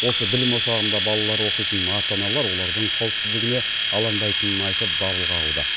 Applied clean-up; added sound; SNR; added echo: none; Domestic sounds, home sounds; -4 dB; none.